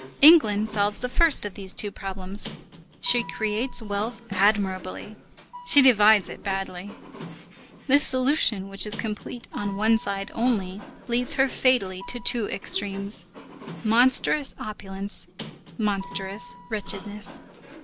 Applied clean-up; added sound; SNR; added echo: none; Sliding door + Snare drum; 16 dB; none.